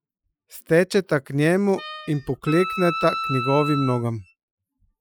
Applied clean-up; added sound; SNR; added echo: classical method Wiener filter.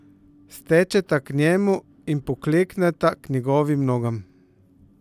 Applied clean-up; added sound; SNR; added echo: none; none; none; none.